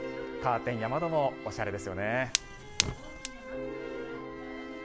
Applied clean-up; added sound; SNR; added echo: none; Fire; 2 dB; none.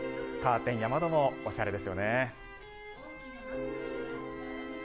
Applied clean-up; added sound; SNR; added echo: none; none; none; none.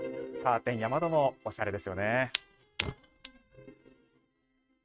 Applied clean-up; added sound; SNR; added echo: neural mask model RNNoise.